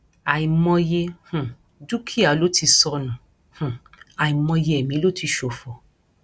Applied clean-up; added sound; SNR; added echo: none; none; none; none.